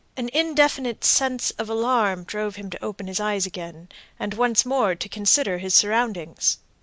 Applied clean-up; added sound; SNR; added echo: none; none; none; none.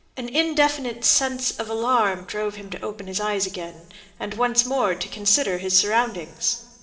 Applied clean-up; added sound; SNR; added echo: none; none; none; reverberation time 2.7 s.